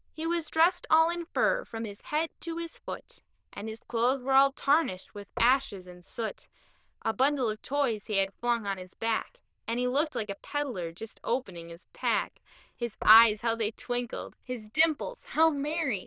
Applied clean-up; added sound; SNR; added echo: neural diffusion model UNIVERSE++.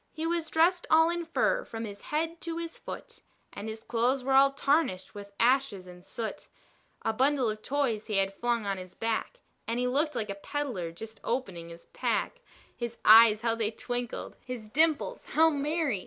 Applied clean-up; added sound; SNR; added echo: none; none; none; none.